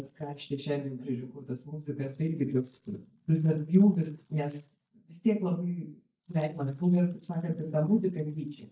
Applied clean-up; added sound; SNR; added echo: neural mask model DeepFilterNet 3.